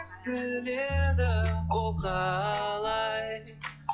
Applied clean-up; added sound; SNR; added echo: classical method log-MMSE.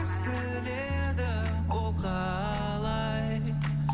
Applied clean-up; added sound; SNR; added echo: none; Gull, seagull / Fowl + Plucked string instrument; 17 dB; none.